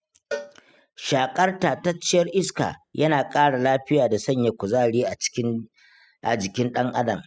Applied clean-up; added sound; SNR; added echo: classical method spectral subtraction.